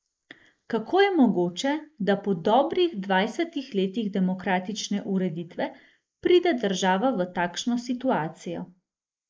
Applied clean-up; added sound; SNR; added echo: neural mask model Resemble Enhance denoiser.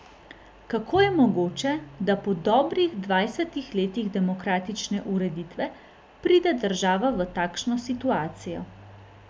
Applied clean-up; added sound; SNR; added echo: none; Bowed string instrument; 17 dB; none.